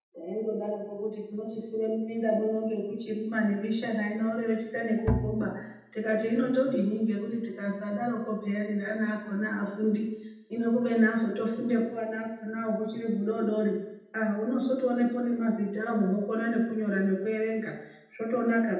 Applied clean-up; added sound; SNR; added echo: none; Bowed string instrument; 4 dB; reverberation time 0.8 s.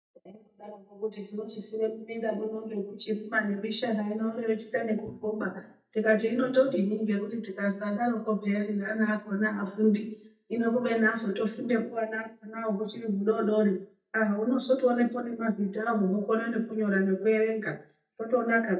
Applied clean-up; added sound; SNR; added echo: neural mask model DeepFilterNet 3.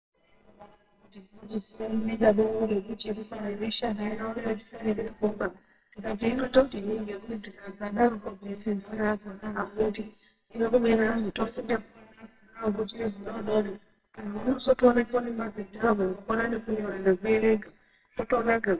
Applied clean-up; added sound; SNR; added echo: neural separator model SepFormer WHAMR!.